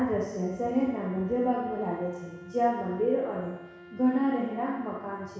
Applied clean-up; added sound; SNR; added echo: none; Wind instrument, woodwind instrument; 20 dB; reverberation time 1.1 s.